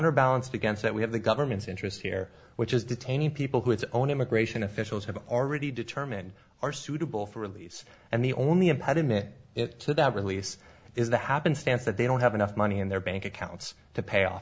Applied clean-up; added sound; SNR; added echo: none; none; none; none.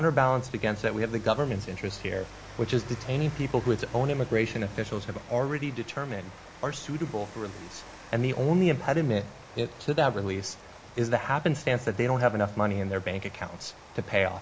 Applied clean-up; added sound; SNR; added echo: none; Rain; 18 dB; none.